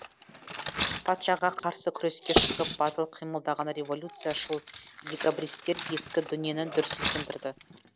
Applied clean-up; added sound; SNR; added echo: none; Cutlery, silverware; 1 dB; none.